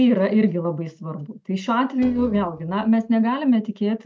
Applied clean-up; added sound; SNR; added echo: neural mask model RNNoise.